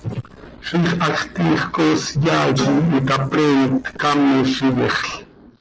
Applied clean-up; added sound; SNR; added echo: neural mask model Resemble Enhance denoiser.